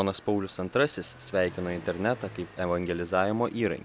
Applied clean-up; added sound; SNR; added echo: none; Motorcycle; 19 dB; none.